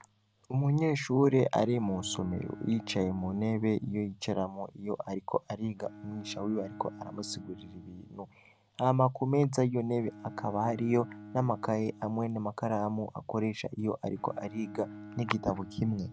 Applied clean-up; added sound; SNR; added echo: none; Bowed string instrument; 18 dB; none.